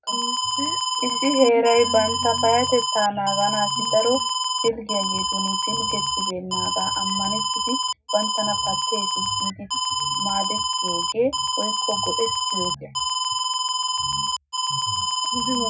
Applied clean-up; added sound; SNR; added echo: none; Alarm; -1 dB; reverberation time 0.3 s.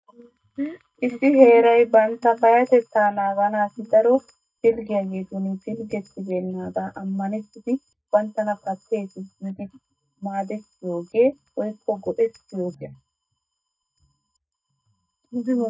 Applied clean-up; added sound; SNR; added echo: neural mask model DeepFilterNet 3.